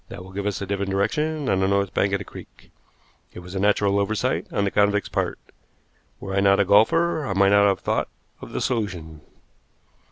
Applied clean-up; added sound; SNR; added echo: none; none; none; none.